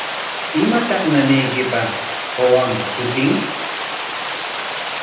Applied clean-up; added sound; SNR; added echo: none; Water; 5 dB; reverberation time 0.8 s.